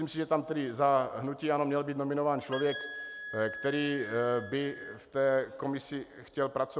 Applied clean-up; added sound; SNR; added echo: none; Wind instrument, woodwind instrument; 12 dB; none.